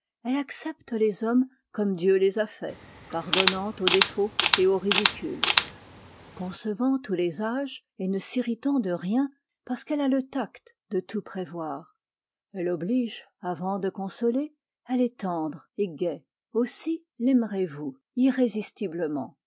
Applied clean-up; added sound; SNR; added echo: none; Camera; 0 dB; none.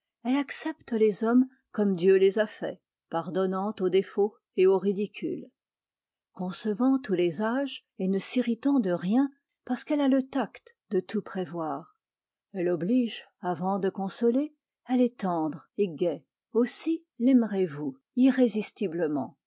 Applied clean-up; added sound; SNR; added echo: none; none; none; none.